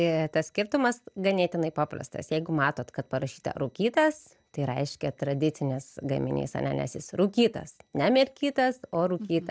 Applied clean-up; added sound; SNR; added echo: none; none; none; none.